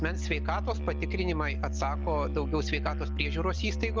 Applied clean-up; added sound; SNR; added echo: none; Musical instrument; -1 dB; none.